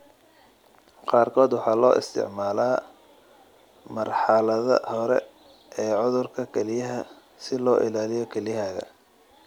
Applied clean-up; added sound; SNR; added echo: none; none; none; none.